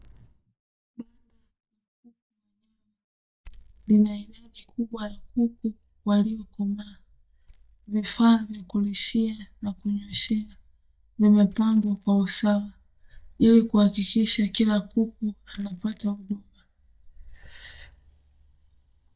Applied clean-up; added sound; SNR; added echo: neural mask model DeepFilterNet 3.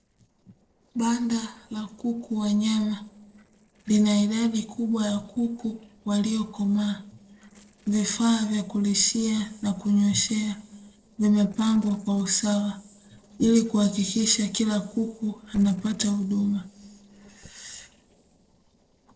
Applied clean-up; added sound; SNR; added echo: neural separator model SepFormer DNS4.